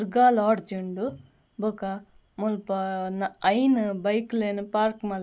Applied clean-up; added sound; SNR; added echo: none; none; none; none.